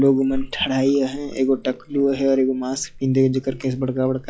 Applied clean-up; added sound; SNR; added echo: classical method log-MMSE.